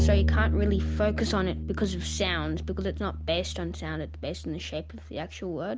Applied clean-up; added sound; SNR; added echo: none; Bowed string instrument; -1 dB; none.